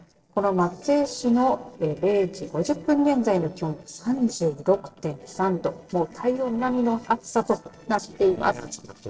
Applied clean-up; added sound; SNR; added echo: neural separator model SepFormer DNS4.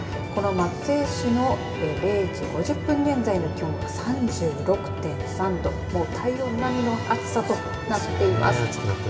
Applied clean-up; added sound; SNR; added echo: none; Drum; 9 dB; reverberation time 0.9 s.